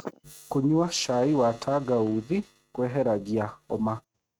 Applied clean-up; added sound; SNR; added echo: neural mask model RNNoise.